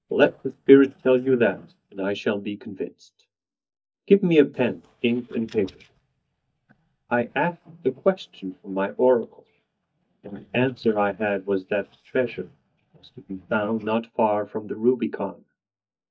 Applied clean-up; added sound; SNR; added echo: neural mask model DeepFilterNet 3.